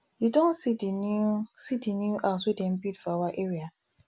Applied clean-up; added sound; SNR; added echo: none; none; none; none.